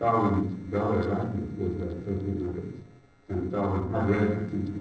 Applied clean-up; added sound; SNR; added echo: neural separator model SepFormer DNS4.